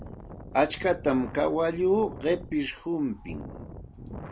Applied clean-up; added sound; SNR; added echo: none; Wind; 14 dB; none.